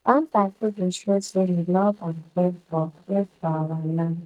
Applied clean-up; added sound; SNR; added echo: neural mask model DeepFilterNet 3.